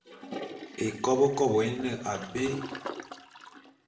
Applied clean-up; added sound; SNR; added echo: none; Toilet flush; 12 dB; reverberation time 0.7 s.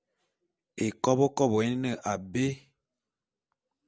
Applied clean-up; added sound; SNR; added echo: none; none; none; none.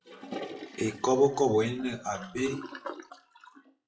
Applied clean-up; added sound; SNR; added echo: classical method WPE with log-MMSE.